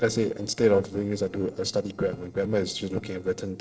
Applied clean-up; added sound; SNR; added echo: neural separator model SepFormer DNS4.